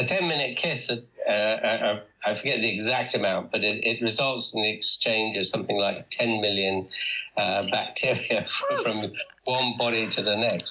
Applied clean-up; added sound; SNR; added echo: none; none; none; none.